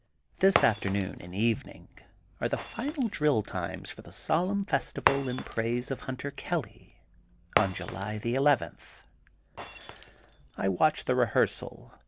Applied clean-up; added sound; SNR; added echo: none; Shatter; 6 dB; none.